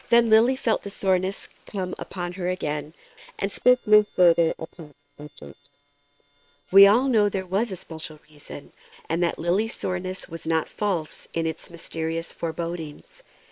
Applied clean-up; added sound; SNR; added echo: neural separator model SepFormer WHAM!.